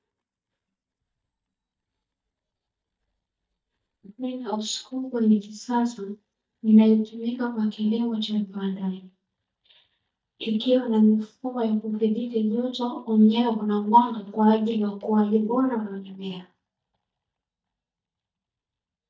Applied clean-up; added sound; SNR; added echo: neural mask model DeepFilterNet 3.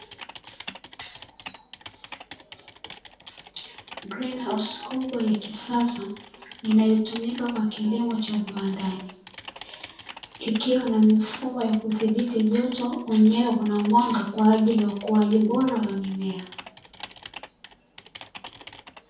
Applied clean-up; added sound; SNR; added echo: none; Typing; 19 dB; reverberation time 0.6 s.